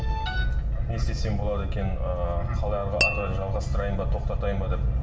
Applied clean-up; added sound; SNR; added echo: none; Tap / Glass; 6 dB; reverberation time 2.0 s.